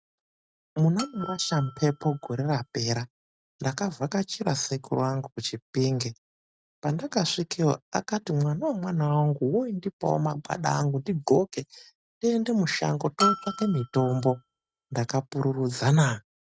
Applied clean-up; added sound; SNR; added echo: neural mask model RNNoise.